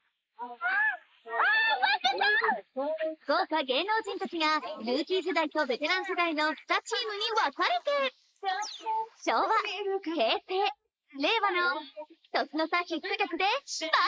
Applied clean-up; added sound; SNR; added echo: neural mask model Resemble Enhance denoiser.